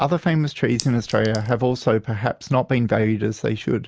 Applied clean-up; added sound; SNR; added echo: none; Chink, clink; 15 dB; none.